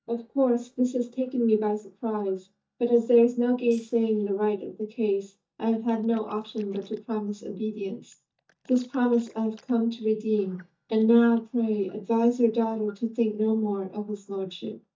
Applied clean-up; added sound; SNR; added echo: neural mask model DeepFilterNet 3.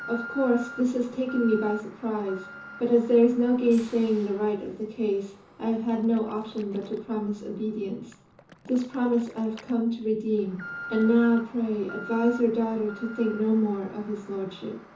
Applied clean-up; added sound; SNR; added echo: none; Alarm; 17 dB; reverberation time 0.6 s.